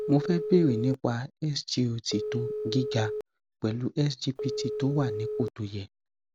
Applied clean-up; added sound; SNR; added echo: none; Telephone; 7 dB; none.